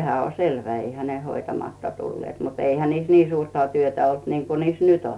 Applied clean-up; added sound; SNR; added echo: none; none; none; none.